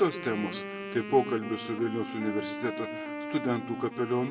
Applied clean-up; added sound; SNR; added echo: none; Wind instrument, woodwind instrument; 8 dB; reverberation time 0.8 s.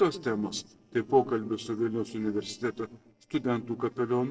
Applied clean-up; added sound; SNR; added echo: neural separator model SepFormer DNS4.